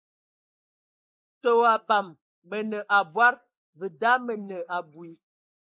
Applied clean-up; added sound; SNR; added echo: neural mask model Resemble Enhance denoiser.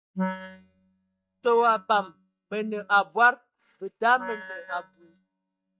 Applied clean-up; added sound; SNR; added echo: neural mask model DeepFilterNet 3.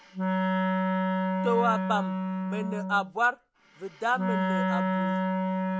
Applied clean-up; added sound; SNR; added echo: none; Wind instrument, woodwind instrument; -3 dB; none.